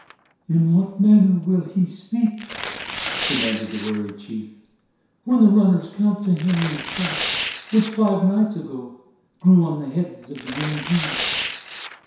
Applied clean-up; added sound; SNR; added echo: none; Tearing; 7 dB; reverberation time 0.7 s.